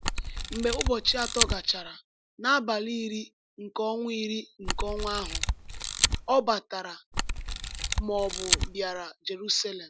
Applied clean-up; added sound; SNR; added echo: none; Camera; -1 dB; none.